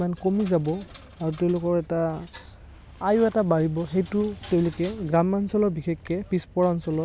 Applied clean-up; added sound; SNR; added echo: none; Coin (dropping); 20 dB; none.